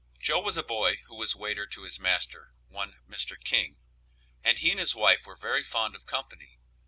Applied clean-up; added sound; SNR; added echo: none; none; none; none.